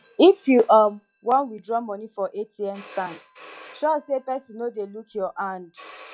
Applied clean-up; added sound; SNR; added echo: classical method log-MMSE.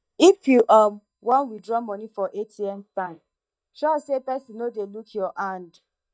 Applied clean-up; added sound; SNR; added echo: neural mask model DeepFilterNet 3.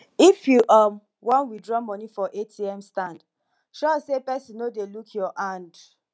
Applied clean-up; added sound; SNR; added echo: none; none; none; none.